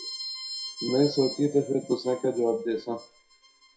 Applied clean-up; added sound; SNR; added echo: classical method WPE with log-MMSE.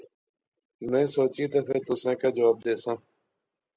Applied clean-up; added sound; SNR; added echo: none; none; none; none.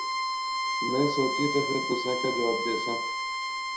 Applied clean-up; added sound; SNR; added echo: none; Bowed string instrument; 0 dB; reverberation time 0.6 s.